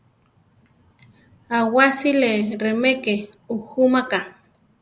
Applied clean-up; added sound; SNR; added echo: none; none; none; none.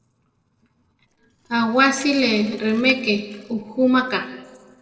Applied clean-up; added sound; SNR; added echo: neural separator model SepFormer DNS4.